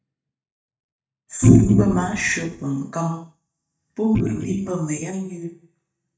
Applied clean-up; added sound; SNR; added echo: neural mask model DeepFilterNet 3.